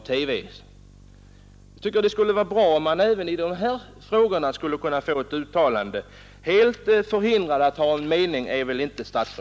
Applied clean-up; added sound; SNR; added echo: none; none; none; none.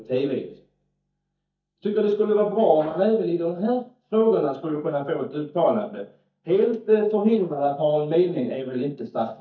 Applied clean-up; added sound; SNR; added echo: neural mask model DeepFilterNet 3.